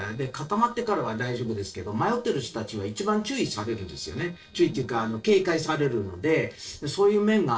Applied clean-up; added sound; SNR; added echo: neural separator model SepFormer DNS4.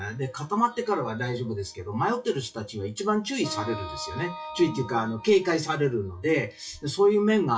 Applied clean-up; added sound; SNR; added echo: classical method WPE with log-MMSE.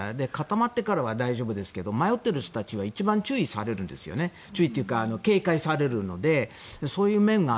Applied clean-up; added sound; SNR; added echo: none; none; none; none.